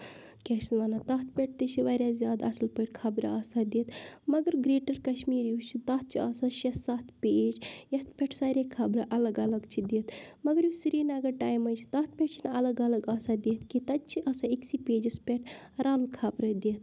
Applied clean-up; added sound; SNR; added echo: none; Wind; 20 dB; none.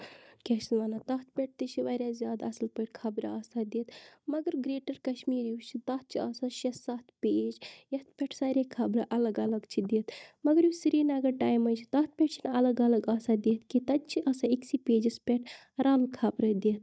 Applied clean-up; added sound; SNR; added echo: neural mask model DeepFilterNet 3.